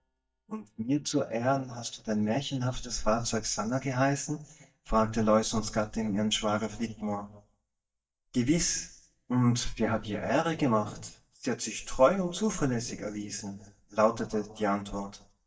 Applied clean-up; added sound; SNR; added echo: neural mask model DeepFilterNet 3.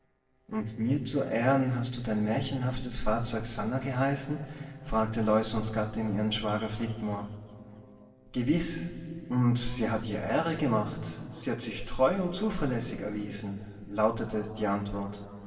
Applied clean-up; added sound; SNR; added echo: neural separator model SepFormer DNS4.